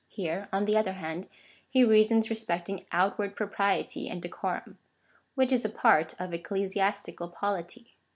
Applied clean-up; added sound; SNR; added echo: none; none; none; none.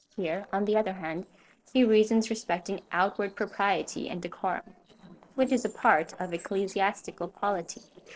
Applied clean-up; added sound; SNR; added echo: neural separator model SepFormer DNS4.